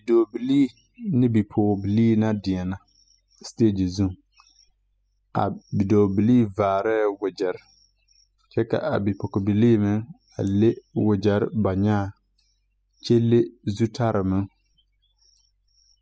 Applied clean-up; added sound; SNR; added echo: classical method spectral subtraction.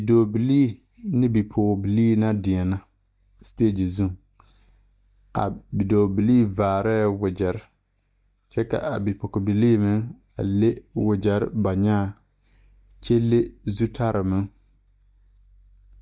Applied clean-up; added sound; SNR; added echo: neural mask model DeepFilterNet 3.